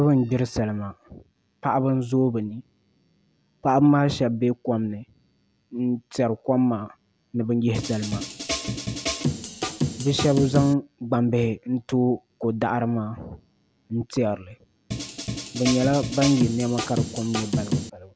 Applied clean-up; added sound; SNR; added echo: none; Drum kit; 4 dB; none.